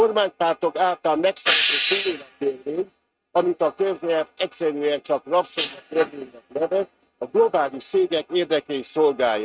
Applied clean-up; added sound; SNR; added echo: neural mask model RNNoise.